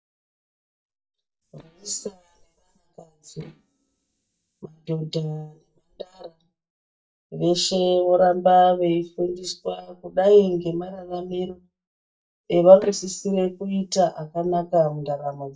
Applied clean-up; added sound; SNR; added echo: neural mask model DeepFilterNet 3.